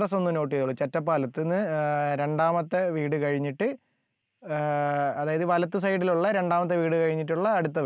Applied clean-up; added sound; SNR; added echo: none; none; none; none.